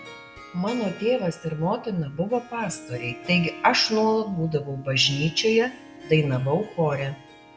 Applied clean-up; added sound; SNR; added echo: none; Harp; 18 dB; none.